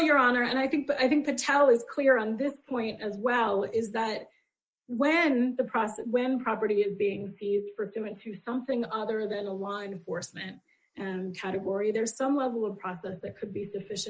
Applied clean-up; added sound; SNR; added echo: neural mask model Resemble Enhance denoiser.